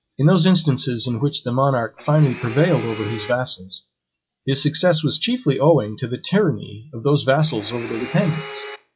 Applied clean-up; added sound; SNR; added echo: classical method log-MMSE.